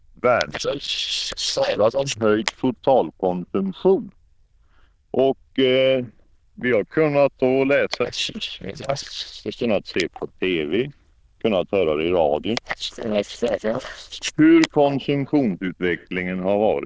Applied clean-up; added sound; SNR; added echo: neural diffusion model UNIVERSE++.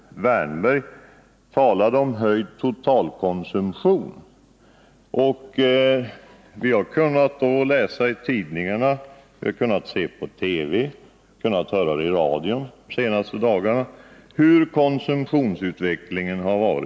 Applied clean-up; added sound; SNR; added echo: none; none; none; none.